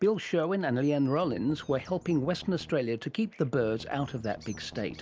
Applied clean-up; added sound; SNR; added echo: none; Strum; 19 dB; none.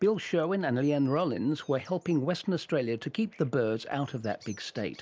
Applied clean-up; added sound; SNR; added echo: none; none; none; none.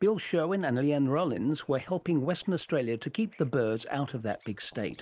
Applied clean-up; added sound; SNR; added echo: neural mask model Resemble Enhance denoiser.